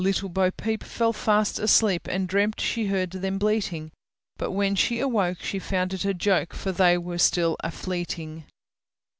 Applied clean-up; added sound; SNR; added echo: none; none; none; none.